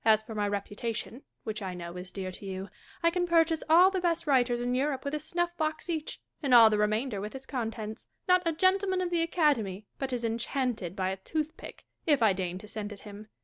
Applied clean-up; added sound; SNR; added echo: none; none; none; none.